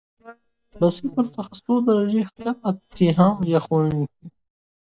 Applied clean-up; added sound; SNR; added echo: neural mask model DeepFilterNet 3.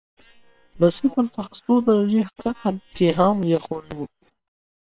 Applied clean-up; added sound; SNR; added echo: neural separator model SepFormer WHAM!.